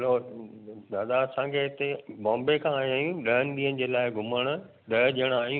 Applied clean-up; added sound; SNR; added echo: none; none; none; none.